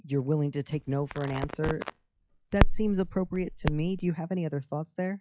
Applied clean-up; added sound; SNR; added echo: classical method log-MMSE.